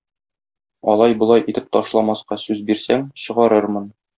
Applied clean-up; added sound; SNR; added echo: none; none; none; none.